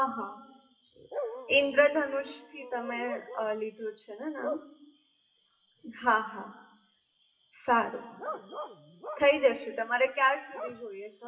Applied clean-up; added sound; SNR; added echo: classical method WPE with log-MMSE.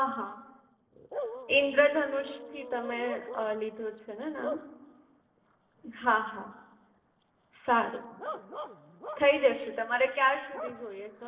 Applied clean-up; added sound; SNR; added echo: neural separator model SepFormer DNS4.